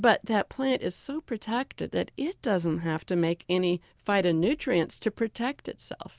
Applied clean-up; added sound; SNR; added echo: none; none; none; none.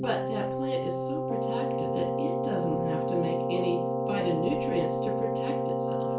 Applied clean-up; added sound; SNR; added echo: none; Keyboard (musical); -4 dB; reverberation time 0.3 s.